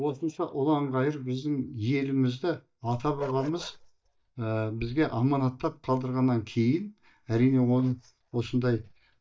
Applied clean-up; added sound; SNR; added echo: neural mask model DeepFilterNet 3.